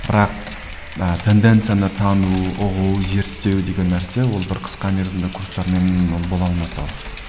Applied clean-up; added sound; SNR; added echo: none; Computer keyboard + Rain; 14 dB; none.